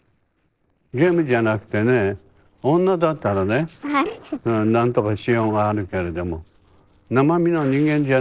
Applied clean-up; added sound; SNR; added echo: neural separator model SepFormer DNS4.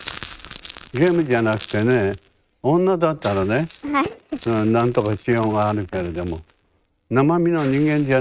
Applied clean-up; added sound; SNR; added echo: neural mask model RNNoise.